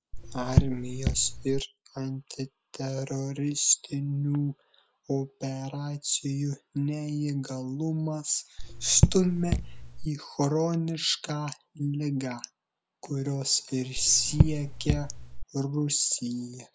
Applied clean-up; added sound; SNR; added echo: none; Raindrop / Drip; -2 dB; none.